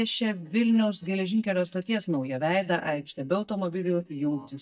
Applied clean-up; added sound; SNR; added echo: neural mask model DeepFilterNet 3.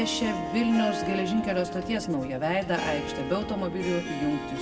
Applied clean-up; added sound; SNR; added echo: none; Harp; 6 dB; reverberation time 0.9 s.